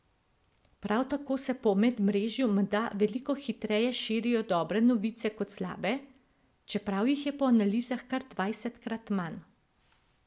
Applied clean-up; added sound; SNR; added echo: none; none; none; none.